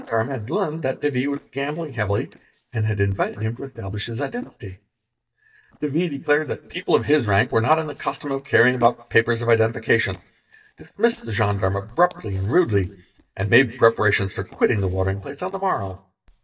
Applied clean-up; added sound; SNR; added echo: neural mask model DeepFilterNet 3.